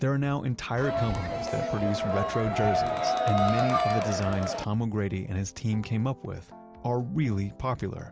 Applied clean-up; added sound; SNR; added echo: none; Crowd; -1 dB; none.